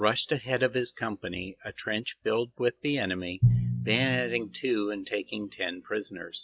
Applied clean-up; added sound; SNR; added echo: classical method log-MMSE.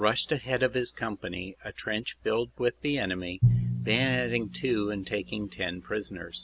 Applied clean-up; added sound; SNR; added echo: none; Drum; 4 dB; none.